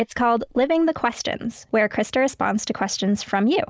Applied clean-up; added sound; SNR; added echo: neural mask model Resemble Enhance denoiser.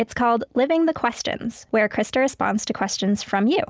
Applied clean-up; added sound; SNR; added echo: none; none; none; none.